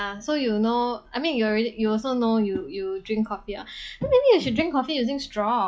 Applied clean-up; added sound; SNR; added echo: classical method log-MMSE.